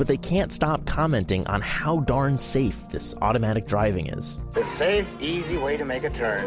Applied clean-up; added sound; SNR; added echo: none; none; none; none.